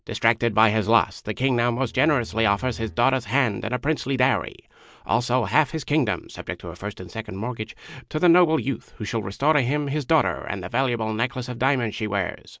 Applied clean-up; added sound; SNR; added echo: neural mask model DeepFilterNet 3.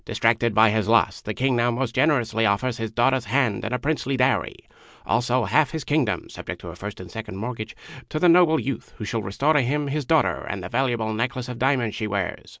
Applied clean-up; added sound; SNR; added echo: none; none; none; none.